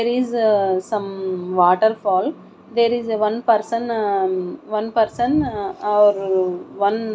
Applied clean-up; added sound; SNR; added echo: none; none; none; none.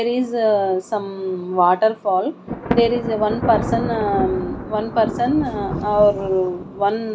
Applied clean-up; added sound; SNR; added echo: none; Thunder; 8 dB; none.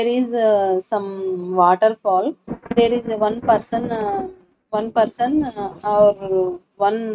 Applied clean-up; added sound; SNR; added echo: neural mask model RNNoise.